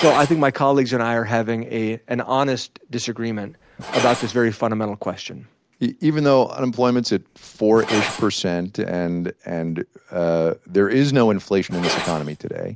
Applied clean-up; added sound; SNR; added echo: none; Glass; 13 dB; none.